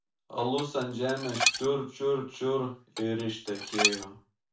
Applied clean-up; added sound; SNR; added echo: none; Dishes, pots, and pans; 1 dB; reverberation time 0.3 s.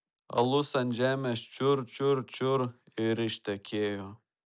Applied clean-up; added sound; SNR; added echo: none; none; none; none.